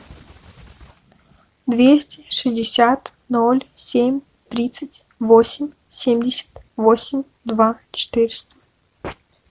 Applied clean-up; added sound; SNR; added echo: none; none; none; none.